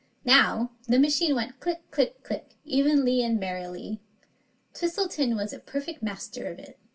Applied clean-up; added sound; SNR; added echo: none; none; none; reverberation time 0.2 s.